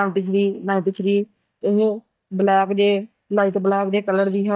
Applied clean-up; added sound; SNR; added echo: neural mask model DeepFilterNet 3.